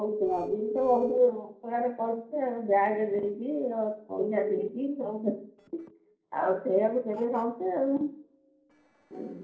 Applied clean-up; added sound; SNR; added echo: neural separator model SepFormer DNS4.